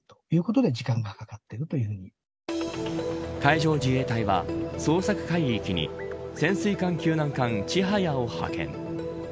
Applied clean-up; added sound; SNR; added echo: none; none; none; none.